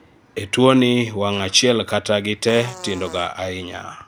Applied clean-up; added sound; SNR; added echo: none; Fart; 20 dB; none.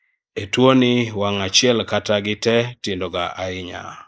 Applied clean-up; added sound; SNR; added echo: neural mask model Resemble Enhance denoiser.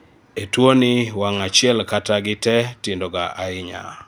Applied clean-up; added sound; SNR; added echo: none; none; none; none.